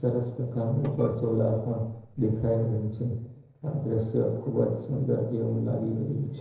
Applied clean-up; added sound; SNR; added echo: neural separator model SepFormer DNS4.